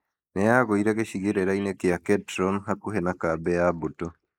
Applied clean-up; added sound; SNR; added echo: neural mask model Resemble Enhance denoiser.